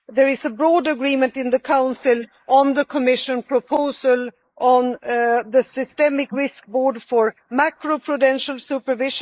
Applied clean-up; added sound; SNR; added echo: neural mask model Resemble Enhance denoiser.